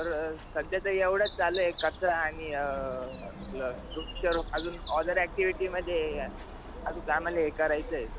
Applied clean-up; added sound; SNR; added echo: none; Bird vocalization, bird call, bird song; 11 dB; none.